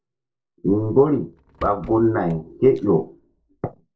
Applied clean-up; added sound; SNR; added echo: neural separator model SepFormer DNS4.